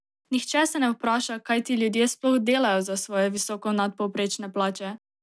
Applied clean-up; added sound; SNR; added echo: none; none; none; none.